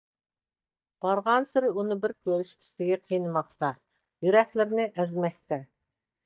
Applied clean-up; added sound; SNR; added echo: neural mask model DeepFilterNet 3.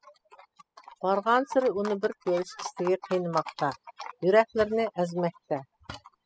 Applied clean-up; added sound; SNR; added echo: classical method spectral subtraction.